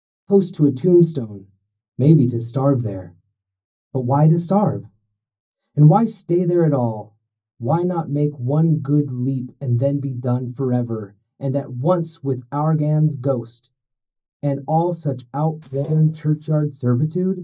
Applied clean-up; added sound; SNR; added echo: neural mask model DeepFilterNet 3.